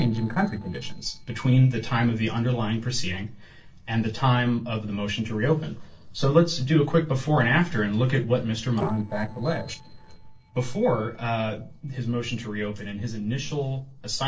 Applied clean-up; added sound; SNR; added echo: neural separator model SepFormer DNS4.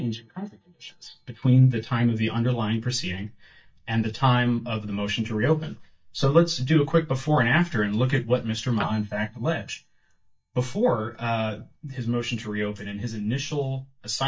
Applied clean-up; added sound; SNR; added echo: neural mask model DeepFilterNet 3.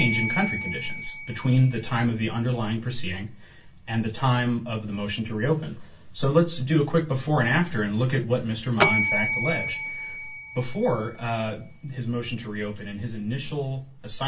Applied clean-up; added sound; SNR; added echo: none; Bell; 6 dB; reverberation time 0.2 s.